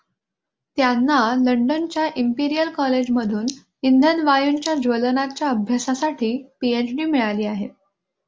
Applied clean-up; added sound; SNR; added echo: none; none; none; none.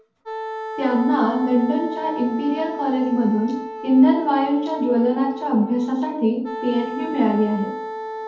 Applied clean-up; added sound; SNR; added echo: none; Wind instrument, woodwind instrument; 10 dB; reverberation time 2.1 s.